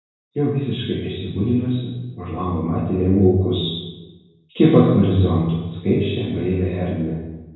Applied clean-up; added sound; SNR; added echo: none; none; none; reverberation time 1.0 s.